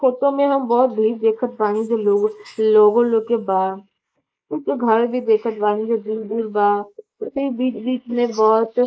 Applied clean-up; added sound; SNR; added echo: neural mask model Resemble Enhance denoiser.